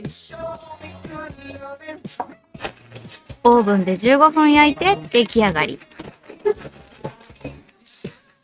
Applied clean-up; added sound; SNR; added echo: neural mask model RNNoise.